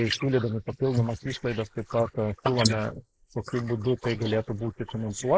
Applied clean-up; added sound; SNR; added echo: neural mask model Resemble Enhance denoiser.